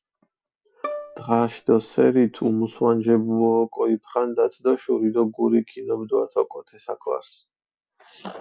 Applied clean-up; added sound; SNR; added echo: none; Bowed string instrument; 17 dB; none.